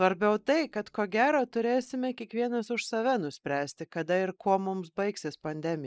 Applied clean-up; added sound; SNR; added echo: neural mask model Resemble Enhance denoiser.